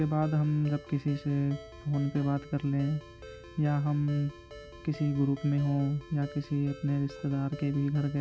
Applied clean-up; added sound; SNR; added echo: none; Ringtone; 19 dB; none.